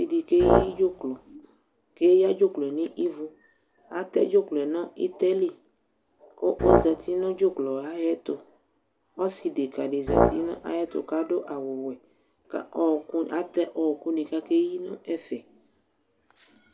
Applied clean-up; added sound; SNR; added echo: none; Brass instrument; -2 dB; none.